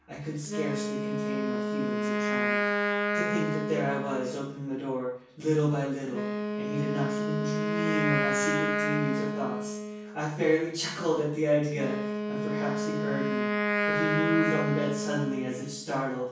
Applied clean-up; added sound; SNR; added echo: none; Wind instrument, woodwind instrument; 0 dB; reverberation time 0.7 s.